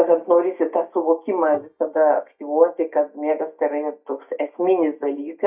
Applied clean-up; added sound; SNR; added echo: neural mask model DeepFilterNet 3.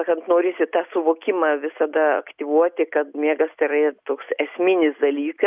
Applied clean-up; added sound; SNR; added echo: none; none; none; none.